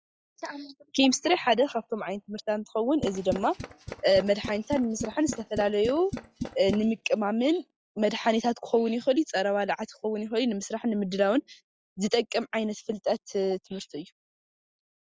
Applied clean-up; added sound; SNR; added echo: classical method log-MMSE.